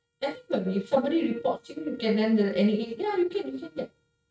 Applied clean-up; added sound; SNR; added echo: neural mask model RNNoise.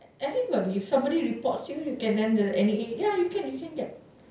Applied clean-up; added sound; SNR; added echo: none; none; none; none.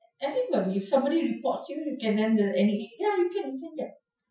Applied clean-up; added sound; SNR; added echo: classical method Wiener filter.